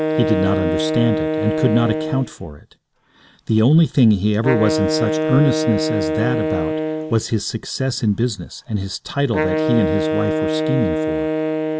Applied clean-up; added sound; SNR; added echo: none; Wind instrument, woodwind instrument; 2 dB; none.